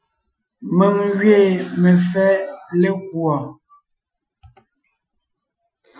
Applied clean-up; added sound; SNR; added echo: classical method Wiener filter.